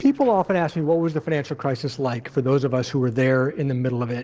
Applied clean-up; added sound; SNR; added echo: neural separator model SepFormer DNS4.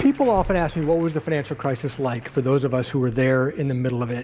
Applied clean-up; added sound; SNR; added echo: none; Accelerating, revving, vroom; 17 dB; none.